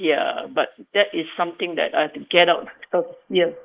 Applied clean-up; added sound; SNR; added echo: neural mask model Resemble Enhance denoiser.